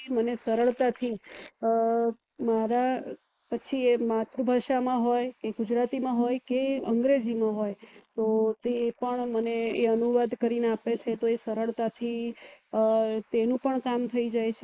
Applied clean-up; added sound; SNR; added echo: neural mask model Resemble Enhance denoiser.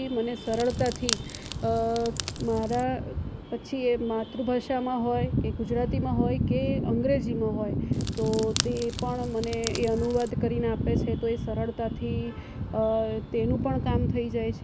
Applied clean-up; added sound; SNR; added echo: none; Crackle; 9 dB; none.